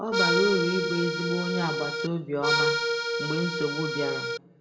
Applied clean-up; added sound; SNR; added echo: none; Accordion; -2 dB; reverberation time 1.1 s.